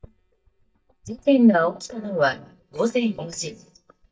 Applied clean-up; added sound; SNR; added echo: neural mask model DeepFilterNet 3.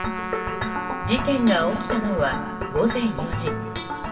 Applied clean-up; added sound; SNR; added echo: none; Trumpet; 10 dB; reverberation time 1.8 s.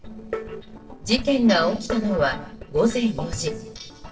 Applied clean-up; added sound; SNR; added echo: neural separator model SepFormer DNS4.